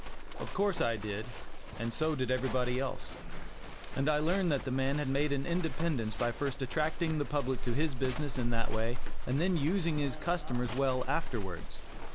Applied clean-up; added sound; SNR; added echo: none; Livestock, farm animals, working animals; -1 dB; none.